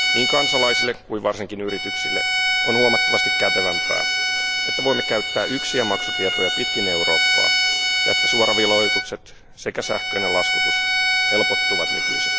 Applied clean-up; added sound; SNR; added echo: none; Bowed string instrument; -4 dB; none.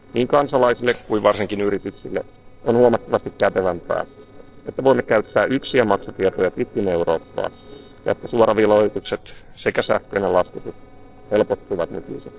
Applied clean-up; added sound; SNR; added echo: neural separator model SepFormer DNS4.